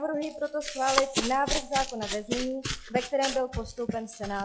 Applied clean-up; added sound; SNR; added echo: classical method log-MMSE.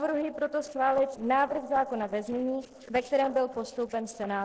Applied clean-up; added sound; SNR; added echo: neural separator model SepFormer DNS4.